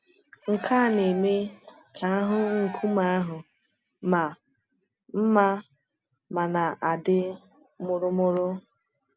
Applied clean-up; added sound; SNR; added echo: none; Cheering; 15 dB; none.